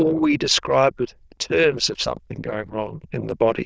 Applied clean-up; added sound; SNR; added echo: neural diffusion model UNIVERSE++.